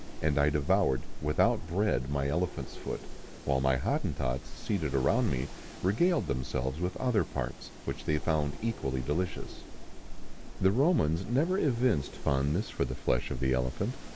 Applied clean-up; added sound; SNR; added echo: none; Wind; 8 dB; none.